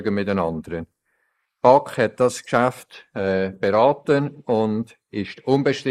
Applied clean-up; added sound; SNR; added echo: neural mask model Resemble Enhance denoiser.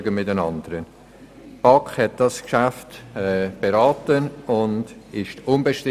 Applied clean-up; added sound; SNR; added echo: none; none; none; none.